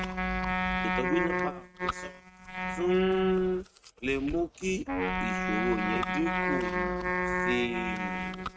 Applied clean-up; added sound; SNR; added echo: neural mask model RNNoise.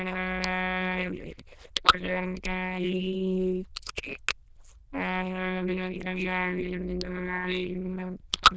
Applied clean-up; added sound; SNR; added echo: neural diffusion model UNIVERSE++.